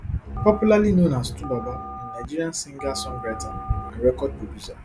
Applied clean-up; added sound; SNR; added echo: none; Telephone + Bowed string instrument; 11 dB; none.